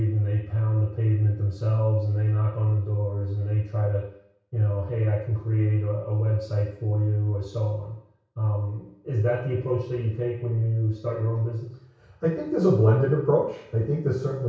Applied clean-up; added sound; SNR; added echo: none; none; none; reverberation time 0.6 s.